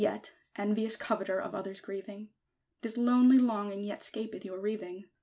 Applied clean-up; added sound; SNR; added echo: none; none; none; none.